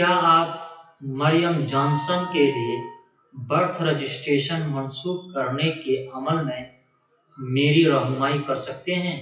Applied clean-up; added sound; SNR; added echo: classical method WPE with log-MMSE.